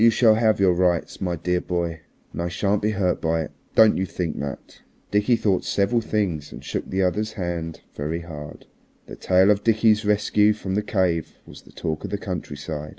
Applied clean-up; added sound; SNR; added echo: none; none; none; none.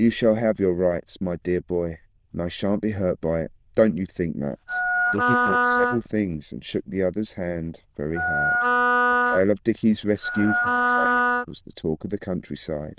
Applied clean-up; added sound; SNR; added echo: neural diffusion model UNIVERSE++.